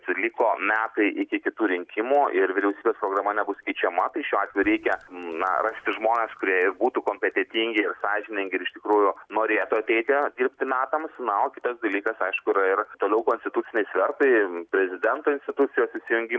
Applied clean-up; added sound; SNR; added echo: none; none; none; none.